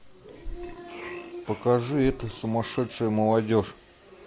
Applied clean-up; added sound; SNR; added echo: none; Burping, eructation; 13 dB; none.